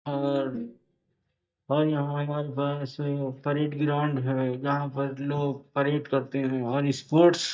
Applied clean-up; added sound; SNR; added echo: neural mask model DeepFilterNet 3.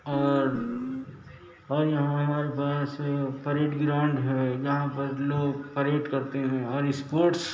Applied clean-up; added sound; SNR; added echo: none; Guitar; 7 dB; reverberation time 0.8 s.